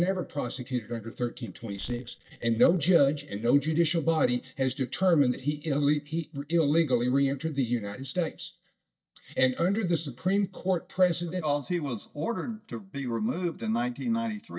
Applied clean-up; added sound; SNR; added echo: neural mask model DeepFilterNet 3.